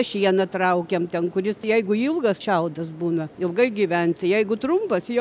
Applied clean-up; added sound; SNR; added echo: none; none; none; none.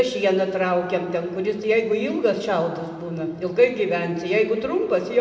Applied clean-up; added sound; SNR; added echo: none; none; none; reverberation time 1.6 s.